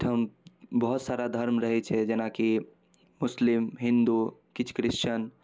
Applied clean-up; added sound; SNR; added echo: none; none; none; none.